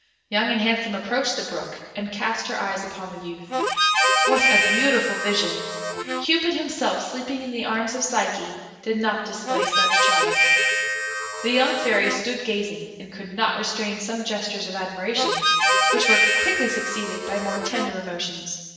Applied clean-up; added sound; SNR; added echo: none; Harmonica; -4 dB; reverberation time 1.3 s.